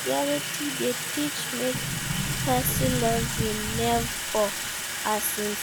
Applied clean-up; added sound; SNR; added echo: none; Sliding door + Sink (filling or washing) / Water tap, faucet; 1 dB; none.